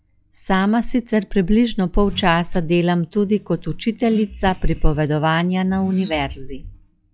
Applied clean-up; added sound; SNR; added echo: classical method log-MMSE.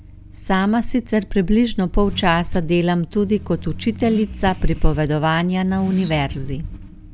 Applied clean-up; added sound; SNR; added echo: none; Accelerating, revving, vroom / Car; 14 dB; none.